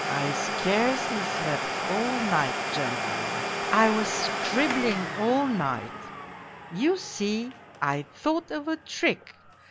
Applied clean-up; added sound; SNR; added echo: none; Domestic sounds, home sounds; 3 dB; none.